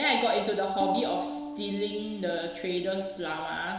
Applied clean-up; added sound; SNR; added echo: none; Piano; 11 dB; reverberation time 1.1 s.